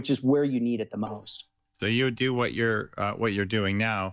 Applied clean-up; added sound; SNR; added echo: neural mask model DeepFilterNet 3.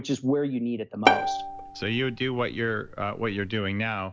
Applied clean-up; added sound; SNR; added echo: none; Bowed string instrument; 1 dB; none.